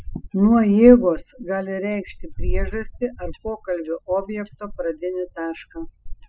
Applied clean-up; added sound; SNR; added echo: classical method spectral subtraction.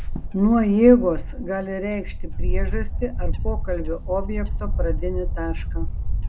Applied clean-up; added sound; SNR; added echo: none; Wind / Bird; 1 dB; none.